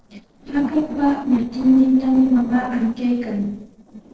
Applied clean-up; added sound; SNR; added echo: neural separator model SepFormer DNS4.